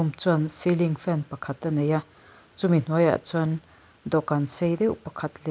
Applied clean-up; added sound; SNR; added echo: none; none; none; none.